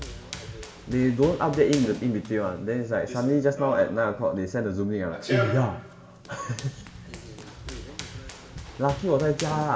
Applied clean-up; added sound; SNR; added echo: none; Run; 11 dB; reverberation time 1.2 s.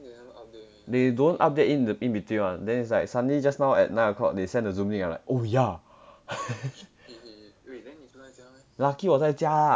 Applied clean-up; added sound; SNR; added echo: none; none; none; none.